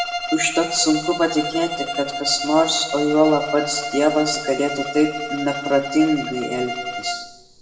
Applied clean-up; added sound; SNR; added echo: none; Bowed string instrument; 7 dB; reverberation time 1.4 s.